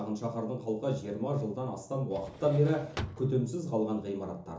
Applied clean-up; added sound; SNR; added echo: none; Drawer open or close; 11 dB; reverberation time 0.7 s.